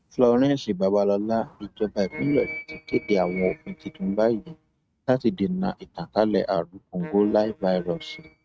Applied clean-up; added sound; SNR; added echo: neural mask model RNNoise.